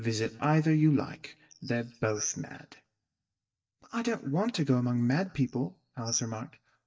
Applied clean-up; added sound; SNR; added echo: neural mask model DeepFilterNet 3.